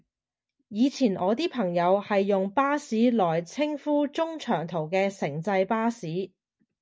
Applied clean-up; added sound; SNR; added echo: none; none; none; none.